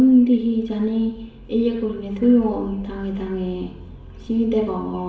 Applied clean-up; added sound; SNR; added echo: none; none; none; reverberation time 0.7 s.